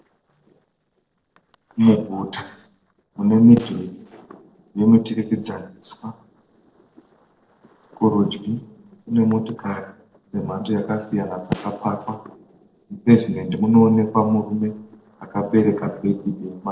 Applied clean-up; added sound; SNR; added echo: neural separator model SepFormer DNS4.